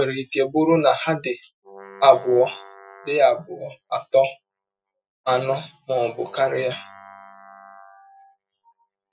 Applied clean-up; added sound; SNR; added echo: classical method Wiener filter.